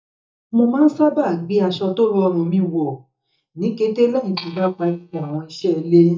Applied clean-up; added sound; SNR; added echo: neural mask model DeepFilterNet 3.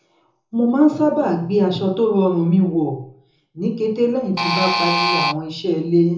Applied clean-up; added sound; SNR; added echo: none; Alarm; 0 dB; reverberation time 0.5 s.